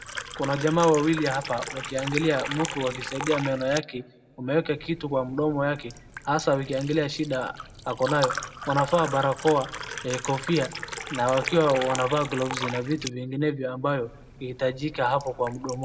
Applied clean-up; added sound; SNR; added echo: none; Liquid; 10 dB; reverberation time 0.5 s.